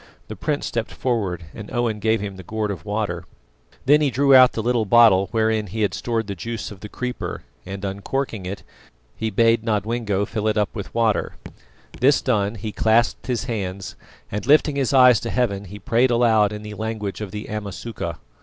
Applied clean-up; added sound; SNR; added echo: none; Raindrop / Drip; 19 dB; none.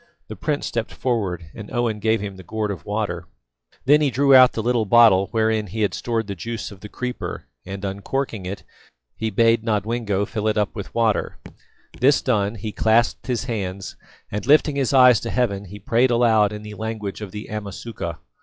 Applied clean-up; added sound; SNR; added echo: classical method log-MMSE.